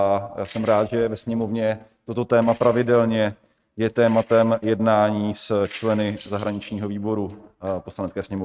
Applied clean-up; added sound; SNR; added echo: neural mask model RNNoise.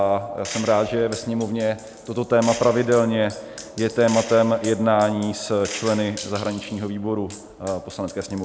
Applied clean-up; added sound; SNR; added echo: none; Gunshot, gunfire; 16 dB; none.